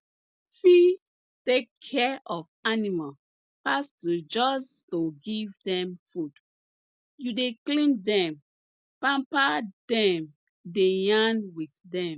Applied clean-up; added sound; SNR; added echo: none; none; none; none.